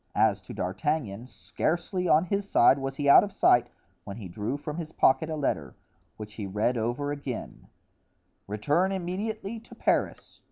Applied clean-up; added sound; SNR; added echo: none; none; none; none.